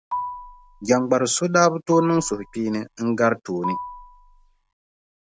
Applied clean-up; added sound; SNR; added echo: none; Marimba, xylophone; 11 dB; none.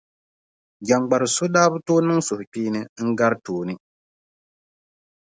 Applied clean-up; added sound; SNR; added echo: none; none; none; none.